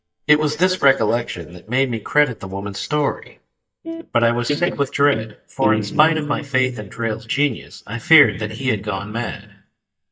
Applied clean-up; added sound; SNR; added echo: neural mask model DeepFilterNet 3.